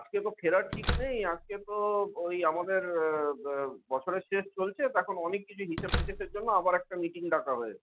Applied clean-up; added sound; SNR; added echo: none; Slam; 4 dB; none.